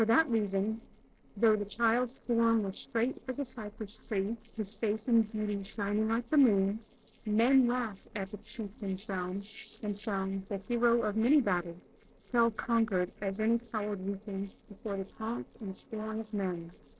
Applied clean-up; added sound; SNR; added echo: neural separator model SepFormer DNS4.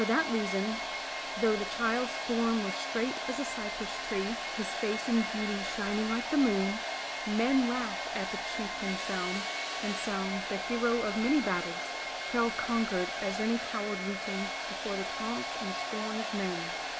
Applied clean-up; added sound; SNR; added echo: none; Domestic sounds, home sounds; 3 dB; none.